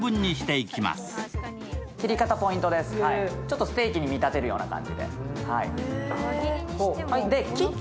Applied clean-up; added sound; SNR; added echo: none; none; none; none.